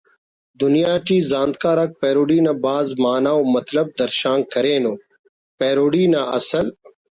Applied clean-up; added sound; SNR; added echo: none; none; none; none.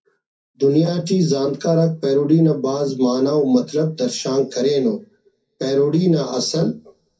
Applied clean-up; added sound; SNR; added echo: none; none; none; reverberation time 0.3 s.